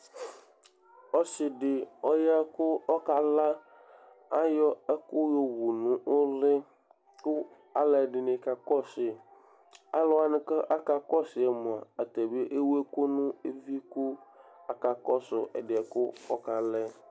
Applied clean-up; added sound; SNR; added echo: none; none; none; none.